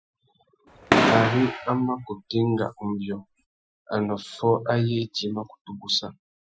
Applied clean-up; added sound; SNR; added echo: classical method Wiener filter.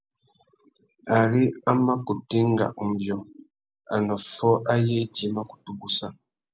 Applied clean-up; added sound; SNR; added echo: none; none; none; none.